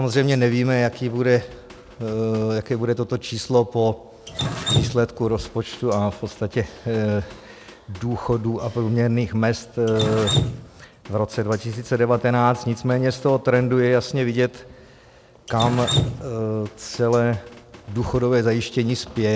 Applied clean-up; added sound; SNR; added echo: none; Drip; 10 dB; none.